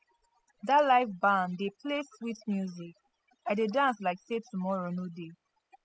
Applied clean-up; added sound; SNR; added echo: classical method spectral subtraction.